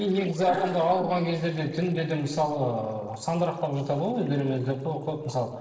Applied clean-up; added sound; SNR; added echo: neural separator model SepFormer DNS4.